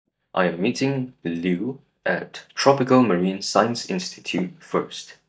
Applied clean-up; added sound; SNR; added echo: neural mask model DeepFilterNet 3.